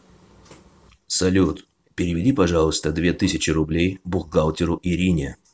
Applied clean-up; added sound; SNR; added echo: none; none; none; none.